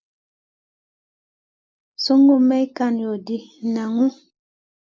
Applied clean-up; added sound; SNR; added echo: neural mask model Resemble Enhance denoiser.